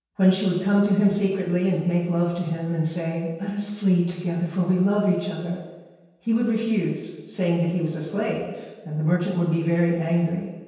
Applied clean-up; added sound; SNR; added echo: none; none; none; reverberation time 1.2 s.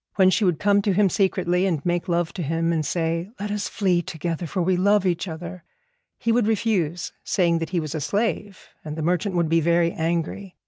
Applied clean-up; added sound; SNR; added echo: none; none; none; none.